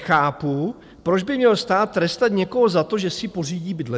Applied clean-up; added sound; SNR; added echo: none; none; none; none.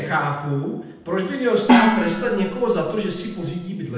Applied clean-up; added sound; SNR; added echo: none; Gong; -2 dB; reverberation time 0.9 s.